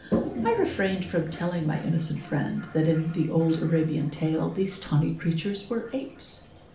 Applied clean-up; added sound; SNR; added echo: none; Toilet flush; 11 dB; reverberation time 0.4 s.